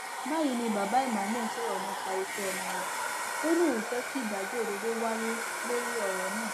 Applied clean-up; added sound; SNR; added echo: none; Domestic sounds, home sounds; 2 dB; none.